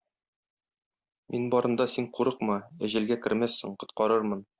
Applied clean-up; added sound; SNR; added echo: none; none; none; none.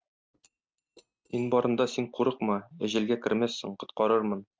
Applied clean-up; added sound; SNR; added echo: neural mask model RNNoise.